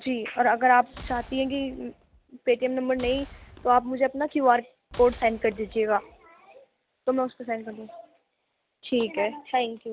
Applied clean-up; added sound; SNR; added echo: none; Boom; 18 dB; none.